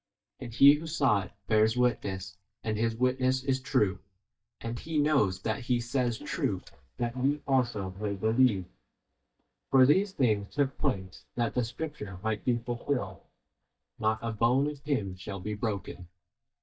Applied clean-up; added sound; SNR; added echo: neural mask model DeepFilterNet 3.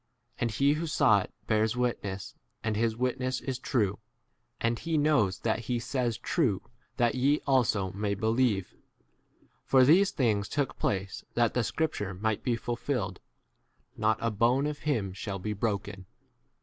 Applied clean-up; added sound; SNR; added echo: none; none; none; none.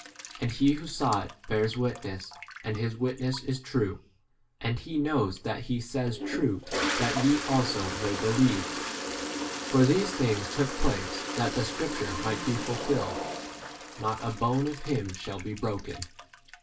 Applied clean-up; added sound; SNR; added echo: none; Toilet flush; 7 dB; reverberation time 0.2 s.